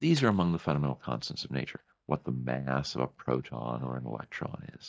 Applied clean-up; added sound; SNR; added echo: neural mask model DeepFilterNet 3.